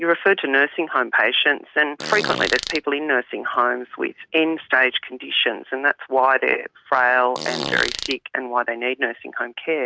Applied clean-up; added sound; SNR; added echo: none; Fart; 8 dB; none.